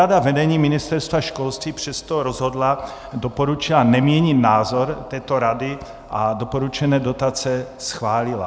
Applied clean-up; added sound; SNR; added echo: none; none; none; none.